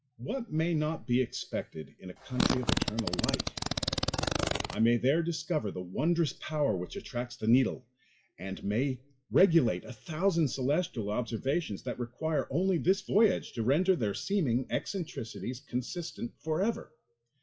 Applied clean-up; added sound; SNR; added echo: classical method WPE with log-MMSE.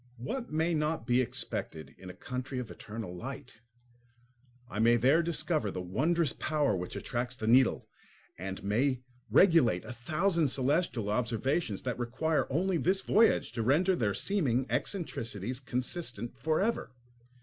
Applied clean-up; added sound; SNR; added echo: none; none; none; none.